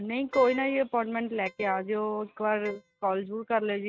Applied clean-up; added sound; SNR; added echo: neural mask model RNNoise.